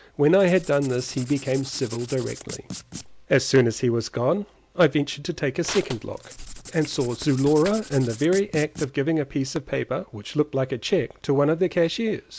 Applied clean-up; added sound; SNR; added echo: none; Crushing + Writing; 15 dB; none.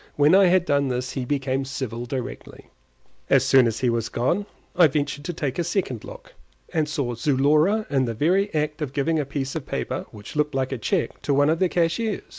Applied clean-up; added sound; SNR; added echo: none; none; none; none.